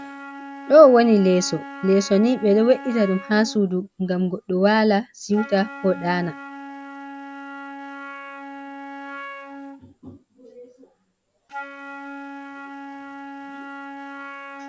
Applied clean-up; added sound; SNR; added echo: none; Wind instrument, woodwind instrument; 15 dB; none.